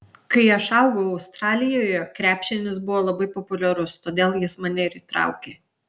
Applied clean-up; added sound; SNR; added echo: none; none; none; none.